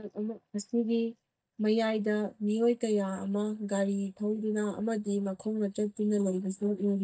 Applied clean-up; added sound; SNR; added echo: neural mask model DeepFilterNet 3.